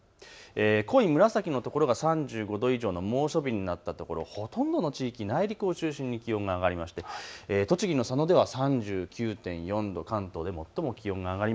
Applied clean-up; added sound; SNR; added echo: none; none; none; none.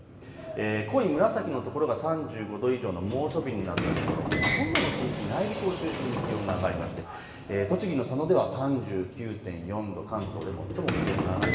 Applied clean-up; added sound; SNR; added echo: none; Sliding door; 3 dB; reverberation time 1.4 s.